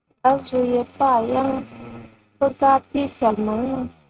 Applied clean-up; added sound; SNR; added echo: neural mask model RNNoise.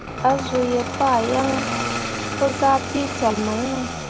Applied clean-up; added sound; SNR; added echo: none; Engine starting; 5 dB; none.